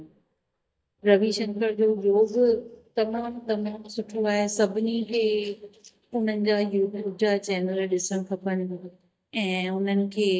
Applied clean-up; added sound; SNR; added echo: neural mask model DeepFilterNet 3.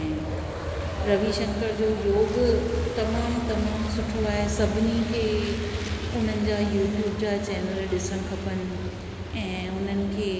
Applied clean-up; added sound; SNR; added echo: none; Truck; 5 dB; none.